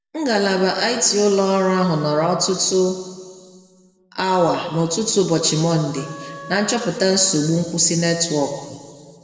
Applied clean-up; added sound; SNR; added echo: none; Wind instrument, woodwind instrument; 19 dB; reverberation time 1.9 s.